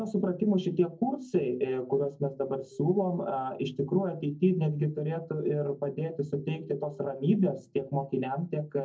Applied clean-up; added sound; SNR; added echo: neural separator model SepFormer DNS4.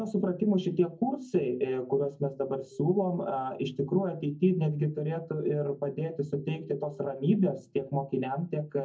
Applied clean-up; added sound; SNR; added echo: none; Telephone; 19 dB; reverberation time 0.3 s.